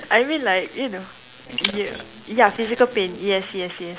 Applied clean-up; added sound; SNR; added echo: none; Shatter; 11 dB; none.